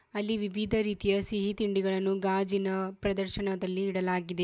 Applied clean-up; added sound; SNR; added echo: none; none; none; none.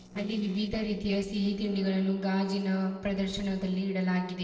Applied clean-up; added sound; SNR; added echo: neural separator model SepFormer DNS4.